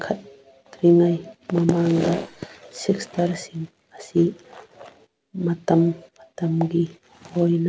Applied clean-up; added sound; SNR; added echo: none; Fart; 8 dB; none.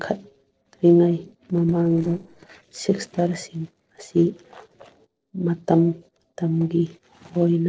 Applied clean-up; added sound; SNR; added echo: neural separator model SepFormer DNS4.